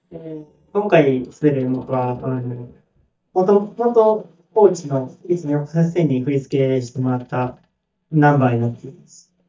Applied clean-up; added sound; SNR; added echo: neural mask model DeepFilterNet 3.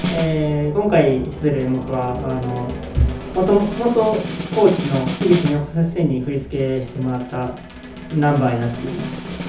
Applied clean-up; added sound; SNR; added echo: none; Snare drum; 10 dB; reverberation time 0.6 s.